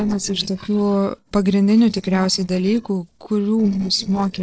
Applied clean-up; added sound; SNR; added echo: neural separator model SepFormer DNS4.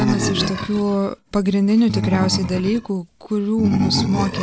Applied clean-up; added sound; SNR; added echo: none; Animal; 5 dB; none.